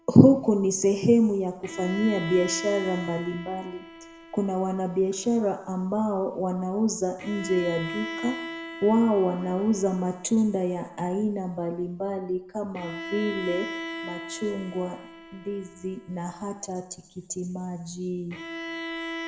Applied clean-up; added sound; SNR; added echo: none; Bowed string instrument; 13 dB; reverberation time 1.3 s.